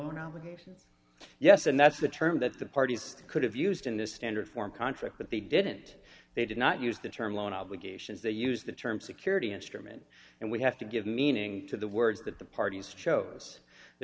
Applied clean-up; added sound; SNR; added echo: none; none; none; none.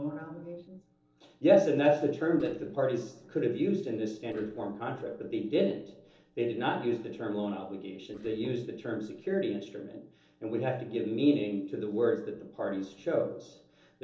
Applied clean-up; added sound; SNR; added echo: neural separator model SepFormer DNS4.